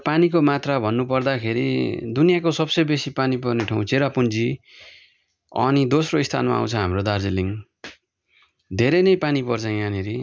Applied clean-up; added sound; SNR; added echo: none; none; none; none.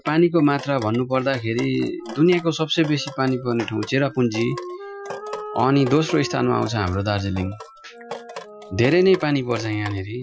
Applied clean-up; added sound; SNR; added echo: classical method Wiener filter.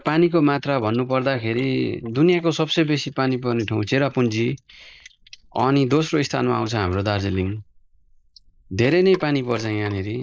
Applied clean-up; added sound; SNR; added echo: neural mask model Resemble Enhance denoiser.